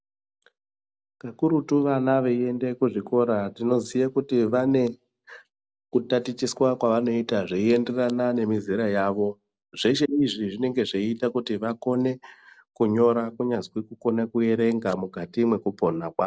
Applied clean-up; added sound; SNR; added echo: none; none; none; none.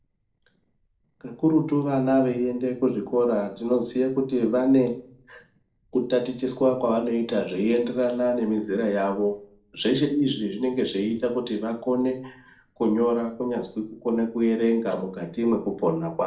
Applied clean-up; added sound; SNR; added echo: neural separator model SepFormer DNS4.